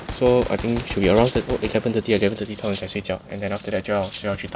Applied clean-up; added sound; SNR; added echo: none; Gunshot, gunfire + Cutlery, silverware; 11 dB; none.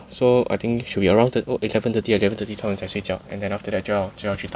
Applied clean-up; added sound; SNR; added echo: none; none; none; none.